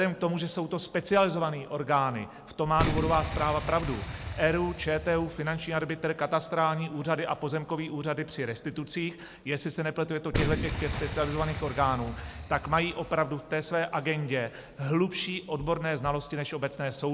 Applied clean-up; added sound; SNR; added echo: none; Boom; 9 dB; none.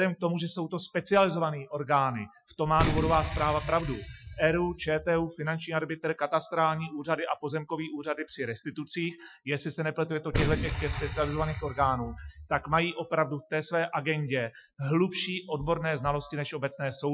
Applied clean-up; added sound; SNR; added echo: classical method Wiener filter.